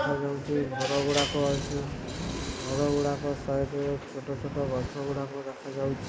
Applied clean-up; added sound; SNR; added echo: none; none; none; none.